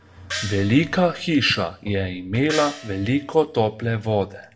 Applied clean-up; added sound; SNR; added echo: none; Gong; 12 dB; reverberation time 0.5 s.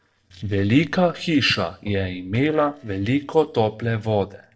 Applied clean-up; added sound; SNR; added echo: neural separator model SepFormer DNS4.